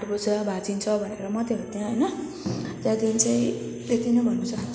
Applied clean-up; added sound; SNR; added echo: none; none; none; none.